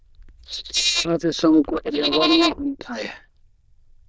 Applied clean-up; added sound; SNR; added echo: neural diffusion model UNIVERSE++.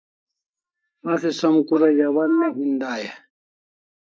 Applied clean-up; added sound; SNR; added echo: neural mask model Resemble Enhance denoiser.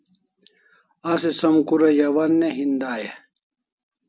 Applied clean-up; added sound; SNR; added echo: none; none; none; none.